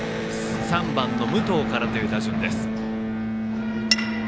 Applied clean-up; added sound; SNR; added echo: none; Electric guitar; 0 dB; none.